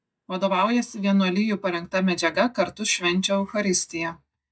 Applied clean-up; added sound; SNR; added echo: neural mask model DeepFilterNet 3.